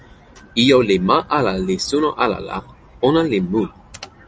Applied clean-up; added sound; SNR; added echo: none; none; none; none.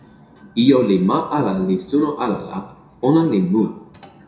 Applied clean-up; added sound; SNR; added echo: none; none; none; reverberation time 0.6 s.